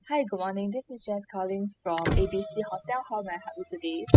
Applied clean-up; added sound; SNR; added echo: classical method spectral subtraction.